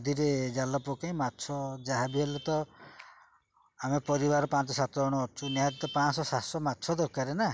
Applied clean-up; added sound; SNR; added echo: none; none; none; none.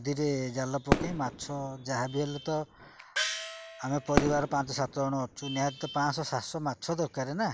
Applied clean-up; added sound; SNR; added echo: none; Gong + Fireworks; 4 dB; none.